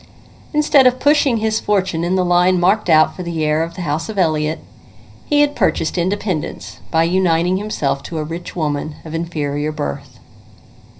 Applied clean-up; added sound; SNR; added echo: none; none; none; reverberation time 0.4 s.